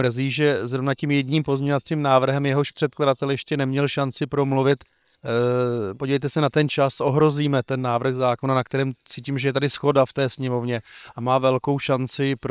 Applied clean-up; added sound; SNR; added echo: neural separator model SepFormer WHAM!.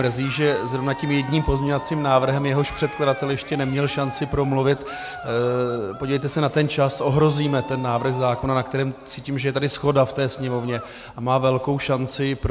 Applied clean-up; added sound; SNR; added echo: none; Cheering; 15 dB; none.